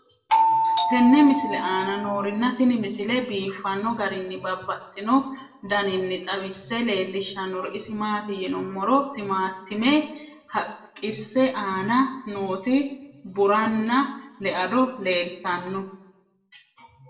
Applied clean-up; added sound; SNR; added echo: none; Doorbell; -1 dB; reverberation time 0.6 s.